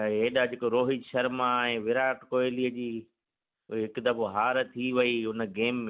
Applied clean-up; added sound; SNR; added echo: none; none; none; none.